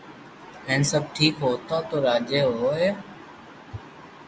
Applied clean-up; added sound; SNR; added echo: none; none; none; none.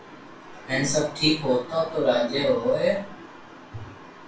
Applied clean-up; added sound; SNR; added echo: none; none; none; reverberation time 0.3 s.